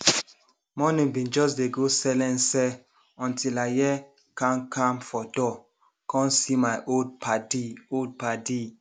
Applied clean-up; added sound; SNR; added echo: none; none; none; none.